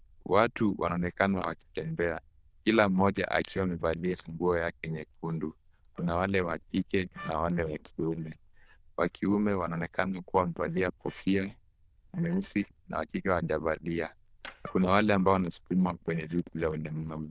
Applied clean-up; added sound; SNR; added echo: neural diffusion model UNIVERSE++.